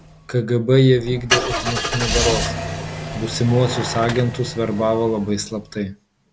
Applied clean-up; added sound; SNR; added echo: none; Engine starting / Car; 6 dB; none.